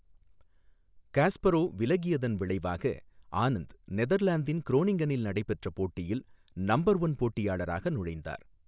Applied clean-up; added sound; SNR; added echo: none; none; none; none.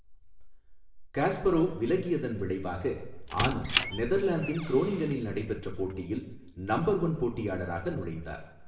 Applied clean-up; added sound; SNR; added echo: none; Squeak; 6 dB; reverberation time 0.8 s.